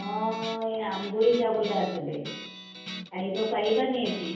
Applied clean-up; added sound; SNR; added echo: none; Guitar; 12 dB; reverberation time 0.9 s.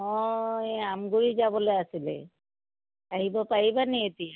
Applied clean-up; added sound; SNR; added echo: none; none; none; none.